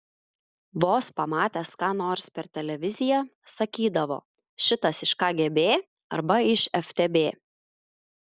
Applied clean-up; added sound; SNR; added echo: none; none; none; none.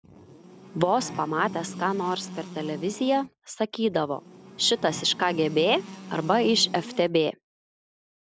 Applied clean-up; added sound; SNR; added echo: none; Buzz; 14 dB; none.